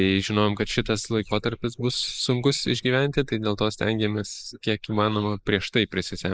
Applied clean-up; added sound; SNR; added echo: neural mask model Resemble Enhance denoiser.